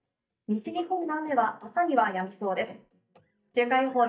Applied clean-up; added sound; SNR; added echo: neural mask model DeepFilterNet 3.